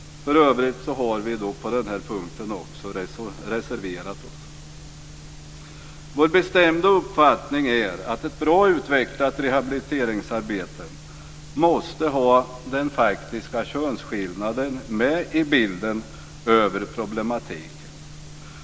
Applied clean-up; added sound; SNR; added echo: none; none; none; none.